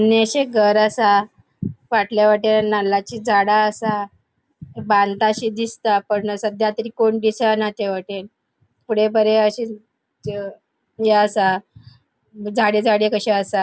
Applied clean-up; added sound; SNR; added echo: none; none; none; none.